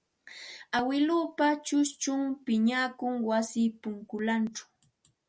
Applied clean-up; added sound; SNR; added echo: none; none; none; none.